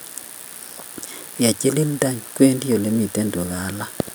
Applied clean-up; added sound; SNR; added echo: none; none; none; none.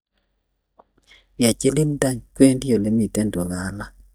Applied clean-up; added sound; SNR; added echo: neural mask model DeepFilterNet 3.